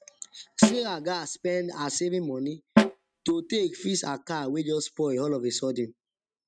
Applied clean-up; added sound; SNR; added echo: neural mask model RNNoise.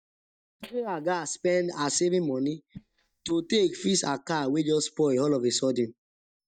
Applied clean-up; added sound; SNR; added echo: neural mask model DeepFilterNet 3.